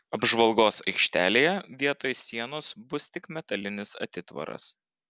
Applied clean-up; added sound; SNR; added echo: none; none; none; none.